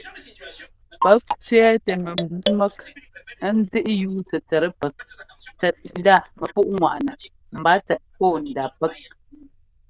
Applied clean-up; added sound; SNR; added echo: neural diffusion model UNIVERSE++.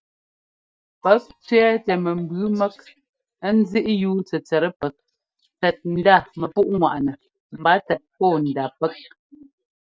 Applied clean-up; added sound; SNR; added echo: neural mask model DeepFilterNet 3.